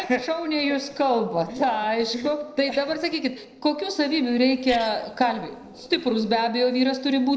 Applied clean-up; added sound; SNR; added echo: neural separator model SepFormer DNS4.